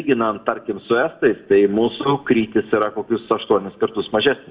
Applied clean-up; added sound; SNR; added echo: none; none; none; reverberation time 1.1 s.